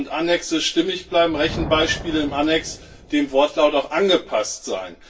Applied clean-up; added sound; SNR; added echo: none; Thunder; 16 dB; reverberation time 0.2 s.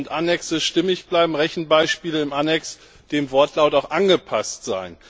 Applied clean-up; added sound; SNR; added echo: none; none; none; none.